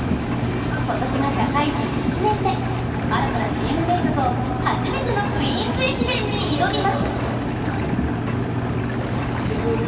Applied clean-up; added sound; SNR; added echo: none; Engine; -2 dB; reverberation time 2.5 s.